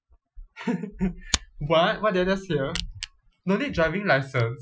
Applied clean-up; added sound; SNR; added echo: classical method Wiener filter.